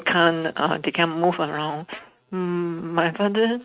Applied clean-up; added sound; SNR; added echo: neural mask model RNNoise.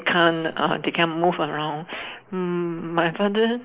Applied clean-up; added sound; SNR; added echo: neural mask model Resemble Enhance denoiser.